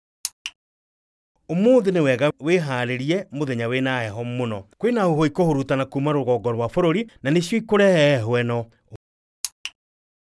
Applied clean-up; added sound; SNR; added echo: none; none; none; none.